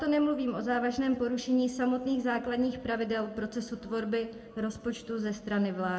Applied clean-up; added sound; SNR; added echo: none; none; none; reverberation time 1.0 s.